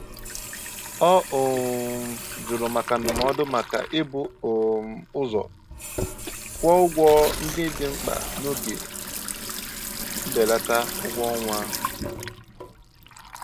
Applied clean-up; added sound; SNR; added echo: none; Tearing + Sink (filling or washing) / Water tap, faucet; 8 dB; none.